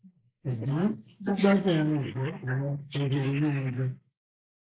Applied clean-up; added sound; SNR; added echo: neural mask model Resemble Enhance denoiser.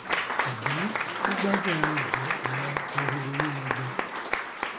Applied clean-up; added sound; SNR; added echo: none; Applause / Crowd; -5 dB; none.